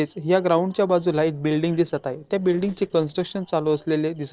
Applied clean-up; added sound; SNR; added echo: neural separator model SepFormer DNS4.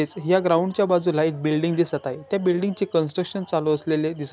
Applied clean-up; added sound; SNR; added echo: none; none; none; none.